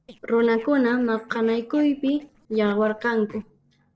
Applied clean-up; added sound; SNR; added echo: neural separator model SepFormer DNS4.